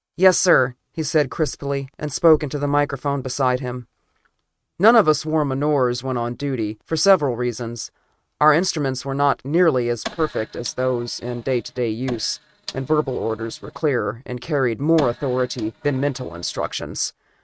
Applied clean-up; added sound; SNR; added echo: neural mask model RNNoise.